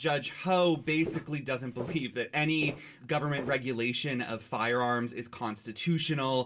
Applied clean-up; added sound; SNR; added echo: none; Walk, footsteps; 14 dB; reverberation time 0.2 s.